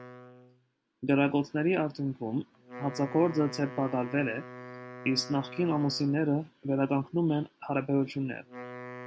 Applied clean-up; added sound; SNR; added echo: none; Wind instrument, woodwind instrument; 16 dB; none.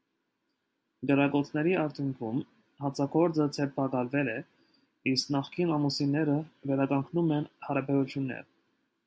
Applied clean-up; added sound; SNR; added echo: none; none; none; none.